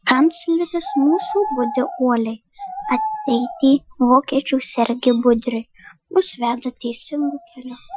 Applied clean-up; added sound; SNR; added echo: classical method Wiener filter.